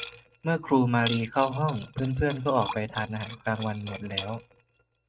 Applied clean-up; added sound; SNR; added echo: neural mask model RNNoise.